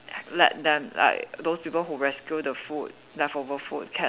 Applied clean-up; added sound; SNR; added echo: none; none; none; none.